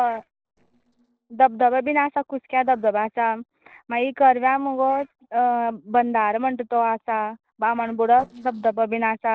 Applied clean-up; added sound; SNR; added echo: neural separator model SepFormer DNS4.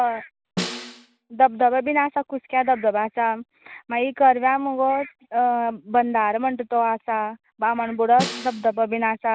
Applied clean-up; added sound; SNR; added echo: none; Snare drum; 10 dB; none.